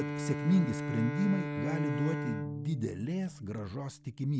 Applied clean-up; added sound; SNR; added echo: none; Bowed string instrument; 4 dB; none.